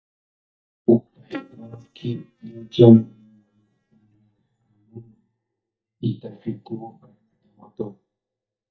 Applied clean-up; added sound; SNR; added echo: neural mask model DeepFilterNet 3.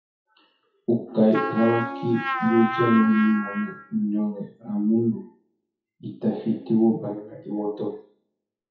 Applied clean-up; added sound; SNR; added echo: classical method WPE with log-MMSE.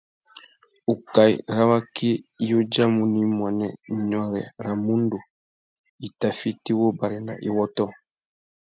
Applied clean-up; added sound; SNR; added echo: none; none; none; none.